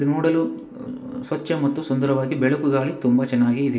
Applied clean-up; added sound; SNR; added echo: none; none; none; reverberation time 0.2 s.